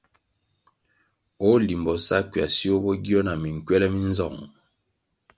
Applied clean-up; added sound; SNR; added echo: none; none; none; none.